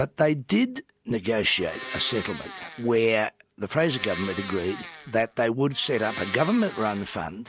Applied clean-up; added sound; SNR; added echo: none; Domestic sounds, home sounds; 12 dB; none.